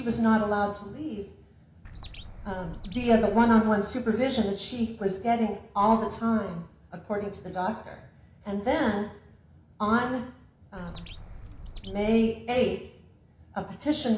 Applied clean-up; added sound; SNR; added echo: none; Bird; 13 dB; reverberation time 0.6 s.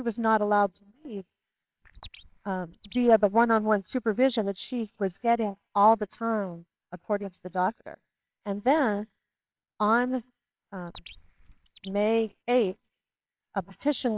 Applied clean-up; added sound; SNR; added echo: neural separator model SepFormer WHAMR!.